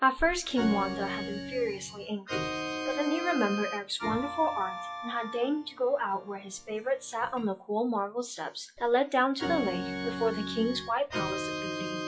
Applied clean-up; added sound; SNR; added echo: classical method WPE with log-MMSE.